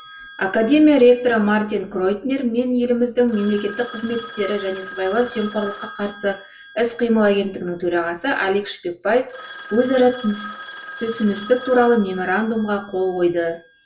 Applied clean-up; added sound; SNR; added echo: none; Telephone; 13 dB; reverberation time 0.1 s.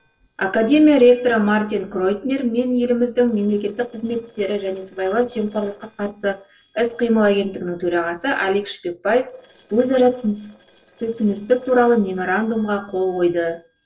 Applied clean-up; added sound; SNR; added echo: neural separator model SepFormer DNS4.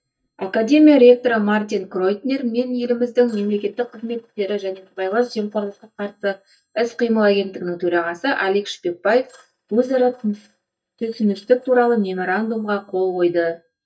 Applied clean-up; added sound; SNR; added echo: neural mask model DeepFilterNet 3.